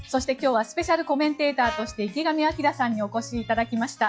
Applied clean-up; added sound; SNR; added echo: classical method log-MMSE.